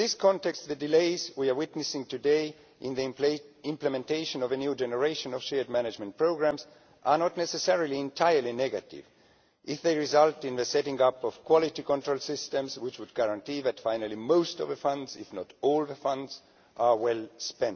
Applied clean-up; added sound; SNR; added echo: none; none; none; none.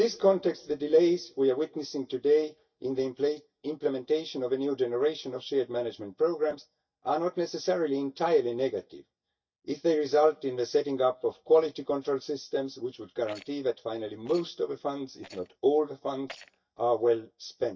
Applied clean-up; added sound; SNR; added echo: neural mask model DeepFilterNet 3.